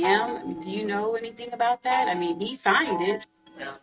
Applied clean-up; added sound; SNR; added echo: neural mask model RNNoise.